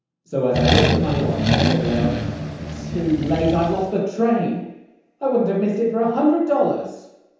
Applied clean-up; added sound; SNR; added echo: none; Accelerating, revving, vroom; 0 dB; reverberation time 0.9 s.